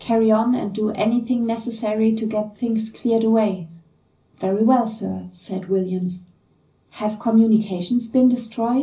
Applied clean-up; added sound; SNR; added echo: none; none; none; reverberation time 0.5 s.